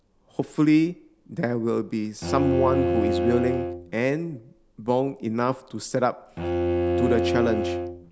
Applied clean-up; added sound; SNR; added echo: none; Bowed string instrument; 2 dB; none.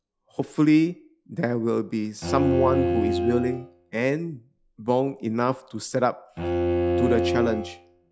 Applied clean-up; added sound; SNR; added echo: classical method log-MMSE.